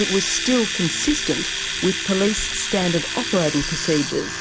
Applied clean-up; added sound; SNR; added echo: none; Domestic sounds, home sounds; 4 dB; none.